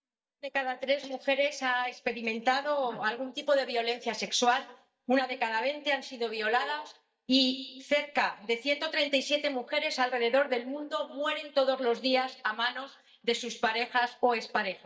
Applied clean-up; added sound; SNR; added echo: neural mask model DeepFilterNet 3.